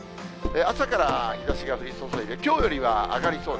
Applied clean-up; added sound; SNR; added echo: none; Car; 8 dB; none.